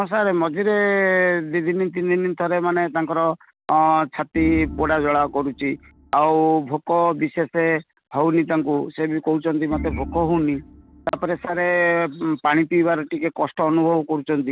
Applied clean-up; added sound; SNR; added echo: none; Organ; 13 dB; none.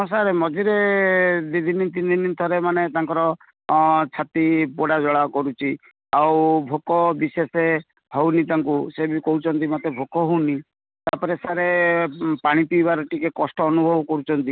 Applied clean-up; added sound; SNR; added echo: none; none; none; none.